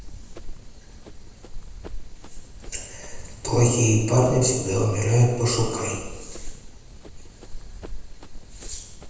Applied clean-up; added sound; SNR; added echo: none; Run; 9 dB; reverberation time 1.0 s.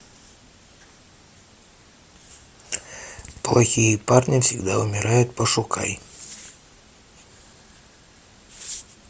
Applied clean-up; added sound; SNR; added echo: none; none; none; none.